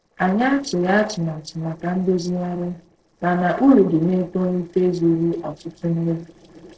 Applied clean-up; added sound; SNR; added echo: neural separator model SepFormer DNS4.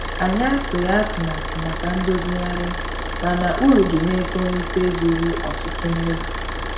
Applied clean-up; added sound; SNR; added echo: none; Idling / Car; 4 dB; reverberation time 0.6 s.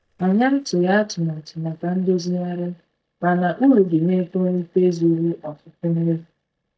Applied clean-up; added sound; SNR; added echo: neural mask model DeepFilterNet 3.